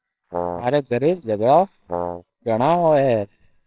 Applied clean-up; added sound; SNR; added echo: neural separator model SepFormer WHAMR!.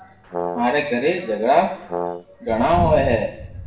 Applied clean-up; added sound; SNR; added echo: none; Brass instrument; 7 dB; reverberation time 0.7 s.